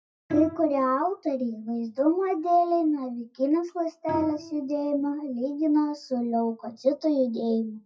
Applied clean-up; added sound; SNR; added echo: classical method WPE with log-MMSE.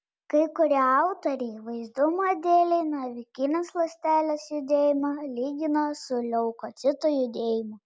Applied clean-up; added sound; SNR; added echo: none; none; none; none.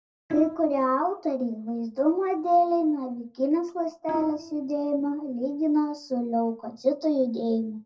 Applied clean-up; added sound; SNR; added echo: neural separator model SepFormer DNS4.